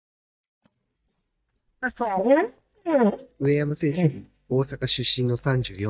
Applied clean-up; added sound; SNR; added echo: neural mask model DeepFilterNet 3.